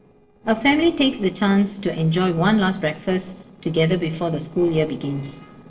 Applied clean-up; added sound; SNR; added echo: neural separator model SepFormer DNS4.